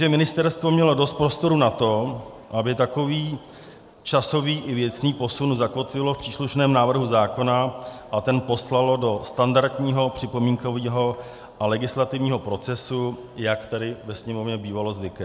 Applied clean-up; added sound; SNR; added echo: none; none; none; none.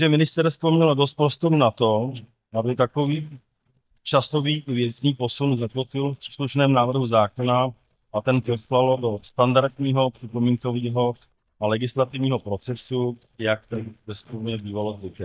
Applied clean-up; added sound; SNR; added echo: neural mask model DeepFilterNet 3.